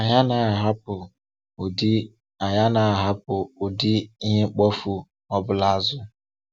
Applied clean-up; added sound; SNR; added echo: none; none; none; none.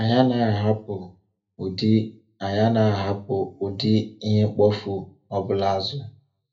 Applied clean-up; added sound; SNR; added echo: none; none; none; reverberation time 0.3 s.